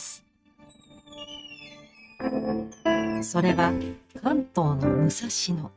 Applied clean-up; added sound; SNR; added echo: neural mask model RNNoise.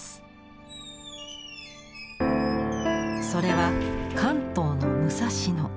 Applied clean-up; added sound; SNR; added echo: none; Squeak; 17 dB; none.